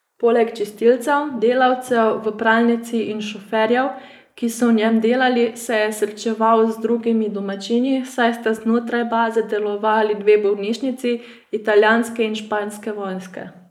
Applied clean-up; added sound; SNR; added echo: neural mask model Resemble Enhance denoiser.